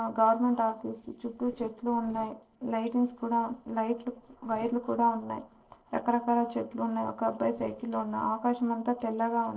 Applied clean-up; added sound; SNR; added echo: neural separator model SepFormer DNS4.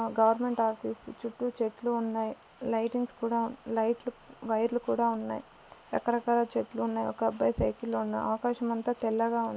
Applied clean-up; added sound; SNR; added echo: none; none; none; none.